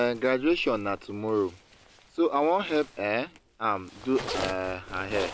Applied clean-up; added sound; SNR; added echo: none; Zipper (clothing); 13 dB; none.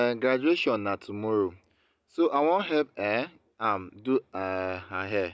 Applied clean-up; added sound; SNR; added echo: none; none; none; none.